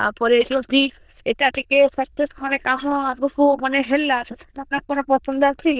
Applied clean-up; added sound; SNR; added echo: neural diffusion model UNIVERSE++.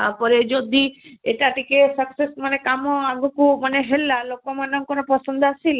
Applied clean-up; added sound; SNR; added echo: none; none; none; none.